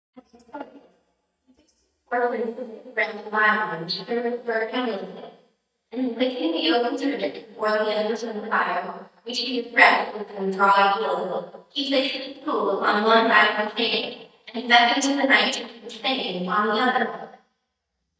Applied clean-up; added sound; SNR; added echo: neural mask model DeepFilterNet 3.